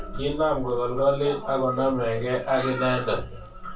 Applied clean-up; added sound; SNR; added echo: none; Crackle; 11 dB; reverberation time 0.2 s.